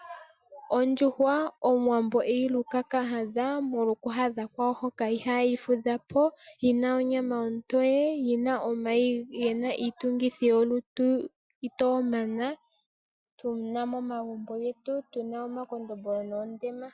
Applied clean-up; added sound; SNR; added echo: none; none; none; none.